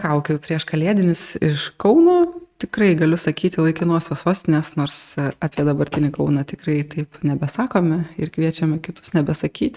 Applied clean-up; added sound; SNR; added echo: neural mask model RNNoise.